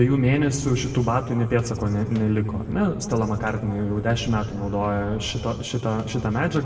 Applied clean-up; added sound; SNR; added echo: none; Walk, footsteps; 14 dB; reverberation time 1.6 s.